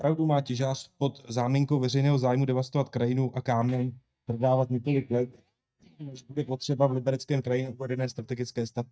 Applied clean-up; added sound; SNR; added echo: neural mask model DeepFilterNet 3.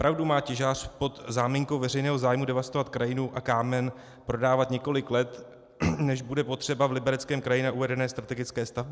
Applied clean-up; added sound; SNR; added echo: none; none; none; none.